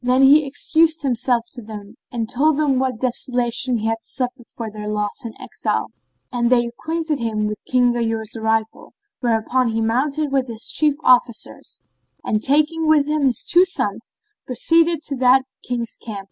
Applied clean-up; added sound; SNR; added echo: none; none; none; none.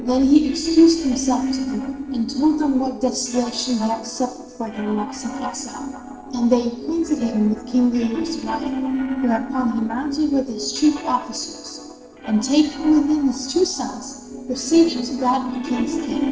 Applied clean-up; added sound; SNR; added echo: neural separator model SepFormer DNS4.